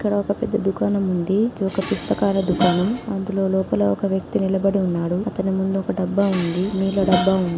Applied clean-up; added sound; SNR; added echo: none; Dishes, pots, and pans; 11 dB; none.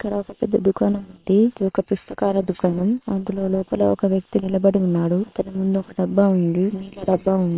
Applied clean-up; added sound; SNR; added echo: neural separator model SepFormer WHAM!.